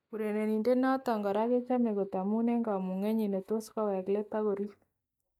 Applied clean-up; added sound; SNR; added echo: neural mask model DeepFilterNet 3.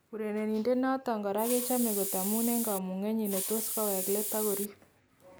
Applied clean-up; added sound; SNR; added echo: none; Hiss; 3 dB; none.